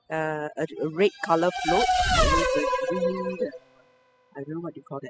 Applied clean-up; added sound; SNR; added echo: classical method spectral subtraction.